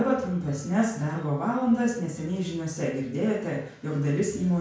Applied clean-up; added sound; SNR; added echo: none; none; none; reverberation time 0.5 s.